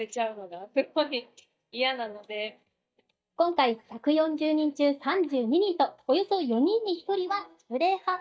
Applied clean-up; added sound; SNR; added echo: neural mask model DeepFilterNet 3.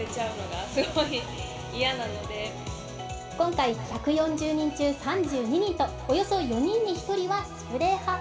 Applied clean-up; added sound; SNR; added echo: none; Drum kit; 20 dB; reverberation time 2.7 s.